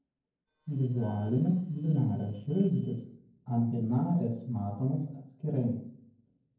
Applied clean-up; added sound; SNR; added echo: neural separator model SepFormer DNS4.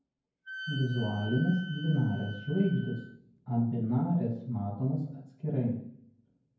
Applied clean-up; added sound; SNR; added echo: none; Wind instrument, woodwind instrument; 14 dB; reverberation time 0.9 s.